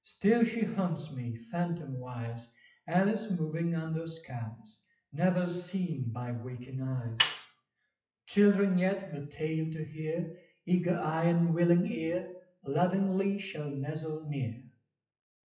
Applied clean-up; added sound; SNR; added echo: classical method WPE with log-MMSE.